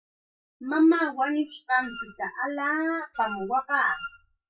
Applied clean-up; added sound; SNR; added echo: classical method WPE with log-MMSE.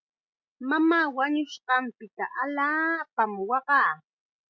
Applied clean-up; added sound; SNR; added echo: none; none; none; none.